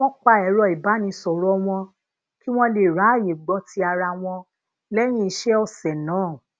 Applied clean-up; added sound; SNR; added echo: none; none; none; none.